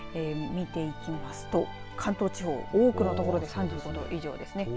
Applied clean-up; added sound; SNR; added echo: none; none; none; none.